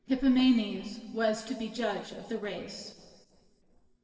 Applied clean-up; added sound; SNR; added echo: neural separator model SepFormer DNS4.